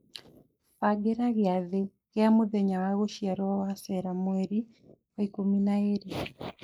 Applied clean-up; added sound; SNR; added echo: neural mask model Resemble Enhance denoiser.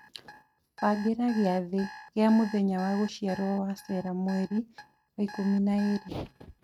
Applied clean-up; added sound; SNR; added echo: neural mask model RNNoise.